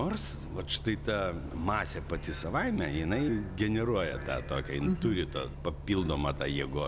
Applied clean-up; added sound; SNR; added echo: none; Bus; 10 dB; none.